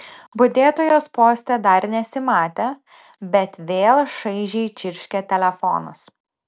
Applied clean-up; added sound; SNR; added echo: none; none; none; none.